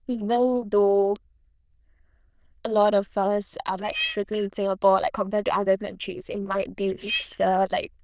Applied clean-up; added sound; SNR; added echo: neural diffusion model UNIVERSE++.